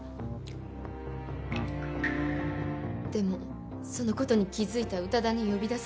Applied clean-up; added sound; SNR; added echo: none; none; none; none.